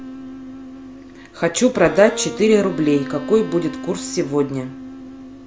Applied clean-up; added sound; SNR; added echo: none; Wind instrument, woodwind instrument; 12 dB; none.